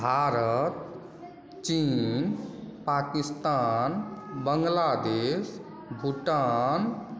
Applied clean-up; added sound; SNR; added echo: none; none; none; none.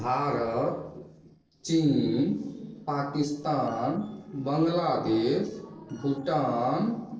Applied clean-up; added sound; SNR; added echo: neural separator model SepFormer DNS4.